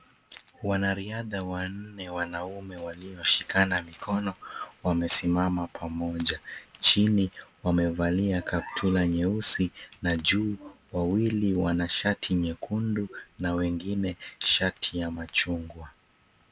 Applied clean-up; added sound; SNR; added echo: none; none; none; none.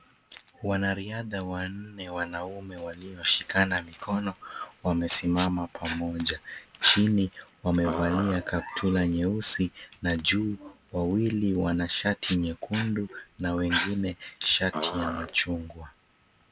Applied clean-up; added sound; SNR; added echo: none; Dog; 5 dB; none.